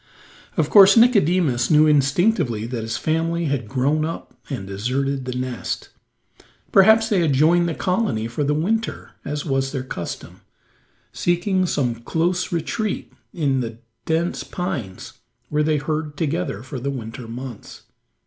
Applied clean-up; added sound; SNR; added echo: none; none; none; none.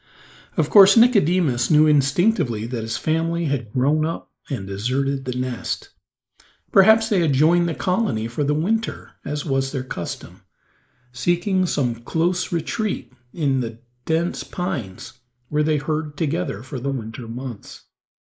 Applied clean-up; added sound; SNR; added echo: neural mask model Resemble Enhance denoiser.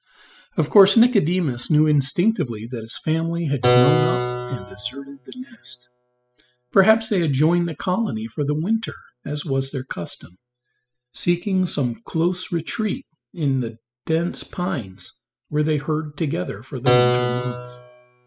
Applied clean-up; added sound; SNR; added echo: classical method spectral subtraction.